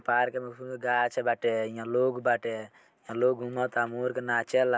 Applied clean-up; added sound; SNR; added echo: none; none; none; none.